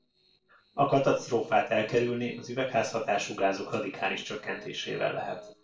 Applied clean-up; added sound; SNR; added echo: neural separator model SepFormer DNS4.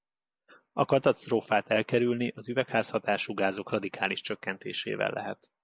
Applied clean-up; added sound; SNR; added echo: none; none; none; none.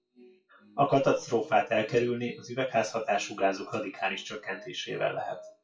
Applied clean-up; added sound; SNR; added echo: classical method WPE with log-MMSE.